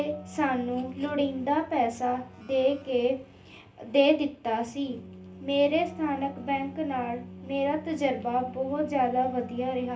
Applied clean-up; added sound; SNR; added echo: none; Keyboard (musical); 17 dB; reverberation time 0.3 s.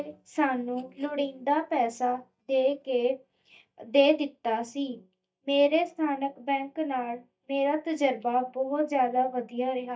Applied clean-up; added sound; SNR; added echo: neural mask model DeepFilterNet 3.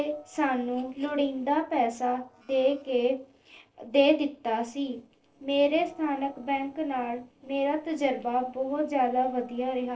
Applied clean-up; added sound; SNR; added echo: neural separator model SepFormer DNS4.